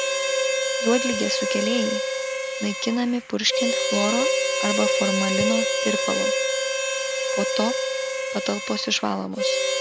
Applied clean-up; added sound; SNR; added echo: none; Harmonica; -2 dB; none.